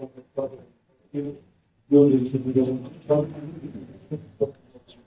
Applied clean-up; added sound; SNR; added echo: neural mask model DeepFilterNet 3.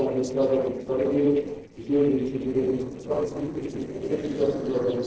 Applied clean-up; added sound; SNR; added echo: neural separator model SepFormer DNS4.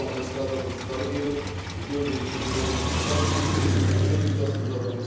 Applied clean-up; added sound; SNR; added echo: none; Car; -5 dB; reverberation time 1.1 s.